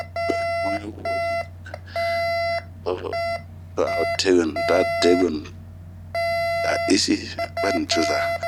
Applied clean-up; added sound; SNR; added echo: none; Alarm; 0 dB; none.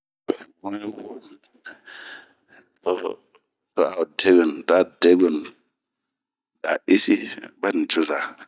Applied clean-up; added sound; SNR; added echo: none; none; none; none.